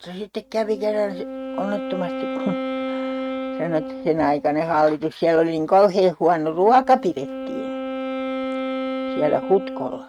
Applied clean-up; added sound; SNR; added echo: neural mask model RNNoise.